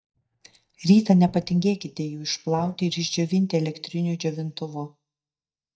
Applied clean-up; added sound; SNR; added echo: neural mask model DeepFilterNet 3.